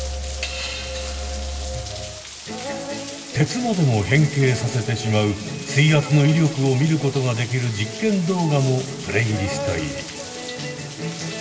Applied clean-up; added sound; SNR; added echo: none; Rain; 15 dB; reverberation time 2.9 s.